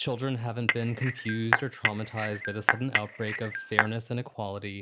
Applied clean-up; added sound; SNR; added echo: none; Cutlery, silverware / Dishes, pots, and pans / Chink, clink; -2 dB; none.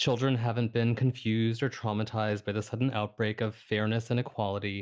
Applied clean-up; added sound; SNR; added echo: none; none; none; none.